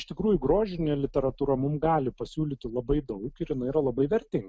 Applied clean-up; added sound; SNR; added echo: none; none; none; none.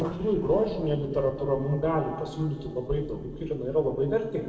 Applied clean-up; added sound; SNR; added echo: neural separator model SepFormer DNS4.